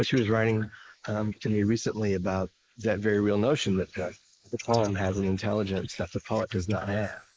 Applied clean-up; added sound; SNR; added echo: neural mask model Resemble Enhance denoiser.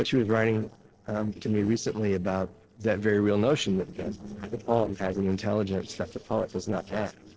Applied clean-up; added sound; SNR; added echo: neural separator model SepFormer DNS4.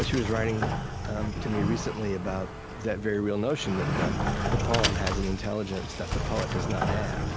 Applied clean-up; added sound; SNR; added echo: none; Sliding door; -1 dB; none.